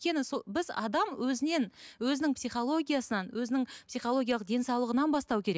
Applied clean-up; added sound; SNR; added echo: none; none; none; none.